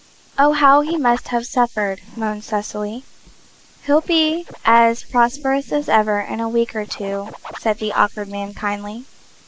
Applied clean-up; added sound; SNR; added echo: neural mask model Resemble Enhance denoiser.